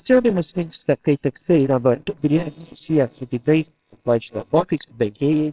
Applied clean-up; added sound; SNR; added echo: neural separator model SepFormer WHAMR!.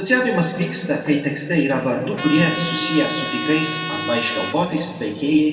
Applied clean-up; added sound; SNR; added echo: none; Trumpet; 7 dB; reverberation time 2.0 s.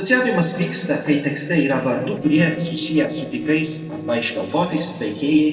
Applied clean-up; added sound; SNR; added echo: neural separator model SepFormer DNS4.